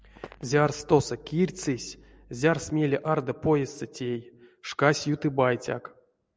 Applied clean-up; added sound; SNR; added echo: none; none; none; none.